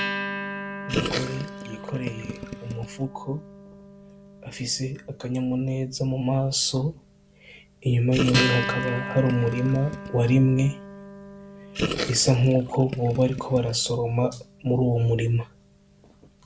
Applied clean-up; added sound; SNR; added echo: none; Gurgling + Acoustic guitar; 8 dB; none.